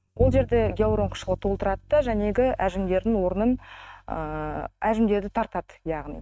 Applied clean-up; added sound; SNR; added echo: neural mask model RNNoise.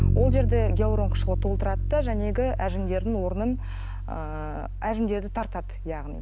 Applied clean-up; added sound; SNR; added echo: none; Bass guitar; -3 dB; none.